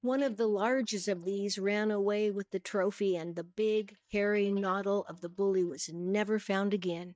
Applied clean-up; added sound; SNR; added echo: neural mask model DeepFilterNet 3.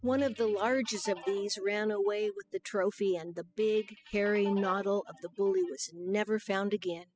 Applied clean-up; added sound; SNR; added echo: classical method spectral subtraction.